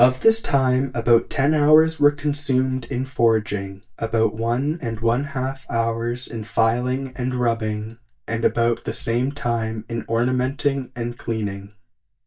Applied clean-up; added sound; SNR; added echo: neural mask model DeepFilterNet 3.